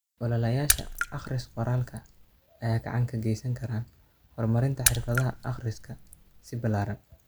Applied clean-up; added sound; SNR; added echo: none; Raindrop / Splash, splatter; 3 dB; none.